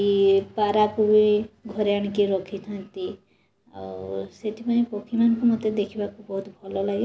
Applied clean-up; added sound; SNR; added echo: none; none; none; none.